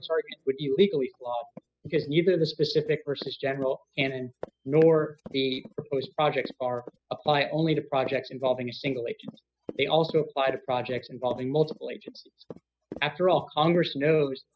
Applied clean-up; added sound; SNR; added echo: classical method spectral subtraction.